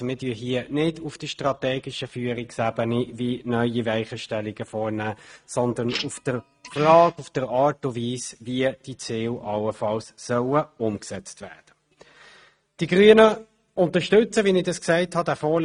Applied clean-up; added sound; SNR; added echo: neural mask model RNNoise.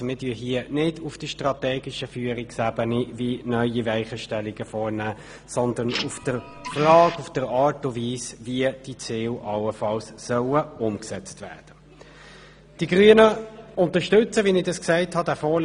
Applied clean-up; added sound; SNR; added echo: none; Printer; 9 dB; none.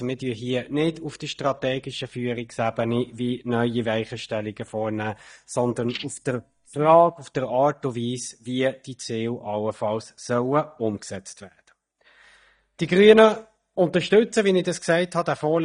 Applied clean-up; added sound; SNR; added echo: neural mask model DeepFilterNet 3.